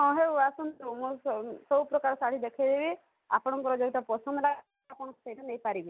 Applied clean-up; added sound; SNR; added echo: none; none; none; none.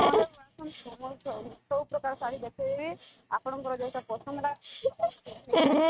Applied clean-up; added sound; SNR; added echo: neural mask model RNNoise.